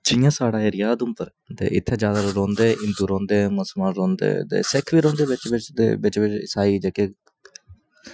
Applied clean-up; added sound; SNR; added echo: classical method Wiener filter.